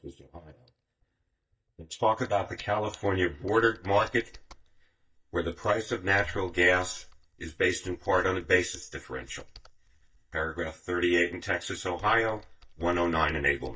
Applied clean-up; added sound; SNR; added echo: neural mask model DeepFilterNet 3.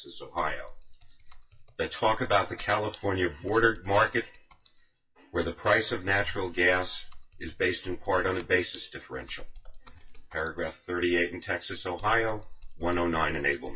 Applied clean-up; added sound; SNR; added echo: classical method WPE with log-MMSE.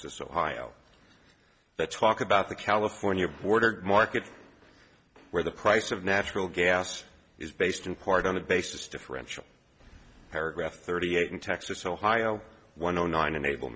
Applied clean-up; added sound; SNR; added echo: none; none; none; none.